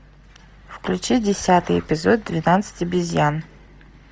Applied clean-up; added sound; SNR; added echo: none; none; none; none.